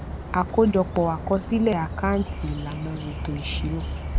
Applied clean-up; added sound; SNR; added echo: none; Bird; 6 dB; none.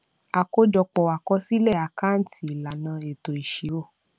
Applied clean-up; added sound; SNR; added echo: none; none; none; none.